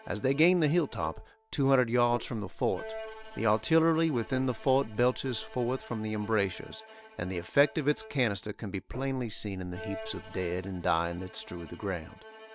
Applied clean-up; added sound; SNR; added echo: none; Gong + Bowed string instrument; 16 dB; none.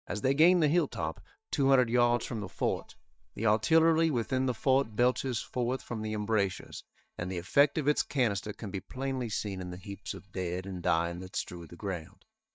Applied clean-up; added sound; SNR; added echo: neural mask model DeepFilterNet 3.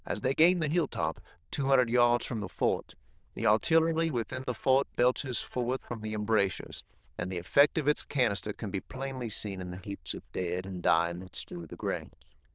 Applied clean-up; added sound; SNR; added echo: neural diffusion model UNIVERSE++.